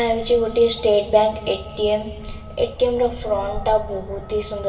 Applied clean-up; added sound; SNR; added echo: none; Truck; 14 dB; reverberation time 2.1 s.